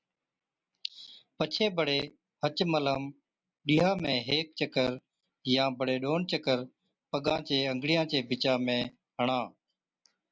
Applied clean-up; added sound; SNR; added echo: none; none; none; none.